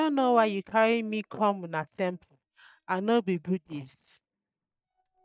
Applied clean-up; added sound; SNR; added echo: neural mask model DeepFilterNet 3.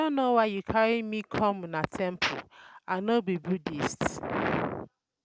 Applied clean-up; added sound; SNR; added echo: none; none; none; none.